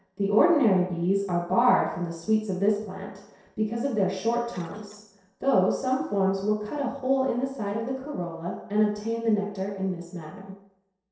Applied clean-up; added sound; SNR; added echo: neural separator model SepFormer DNS4.